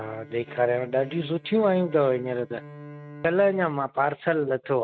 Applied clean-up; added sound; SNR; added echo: neural mask model RNNoise.